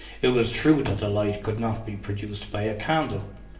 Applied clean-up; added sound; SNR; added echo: none; Thump, thud; 16 dB; reverberation time 0.6 s.